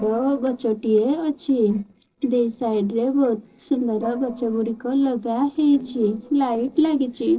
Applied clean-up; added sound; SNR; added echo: neural separator model SepFormer DNS4.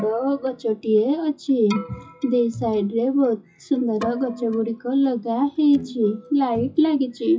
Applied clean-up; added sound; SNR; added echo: classical method WPE with log-MMSE.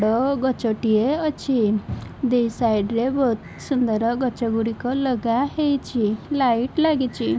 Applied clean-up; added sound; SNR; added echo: none; none; none; none.